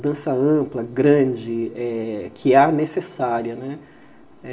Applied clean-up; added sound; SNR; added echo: none; none; none; reverberation time 0.9 s.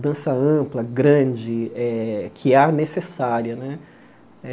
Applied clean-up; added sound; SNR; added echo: none; none; none; none.